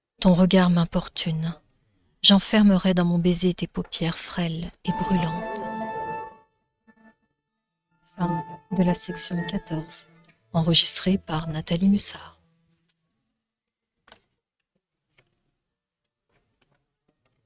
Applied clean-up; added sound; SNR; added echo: neural mask model RNNoise.